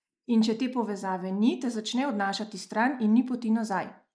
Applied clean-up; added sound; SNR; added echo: neural mask model Resemble Enhance denoiser.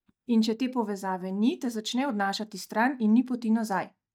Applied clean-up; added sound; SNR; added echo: neural mask model DeepFilterNet 3.